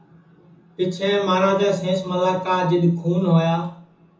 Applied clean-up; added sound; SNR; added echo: none; none; none; reverberation time 0.5 s.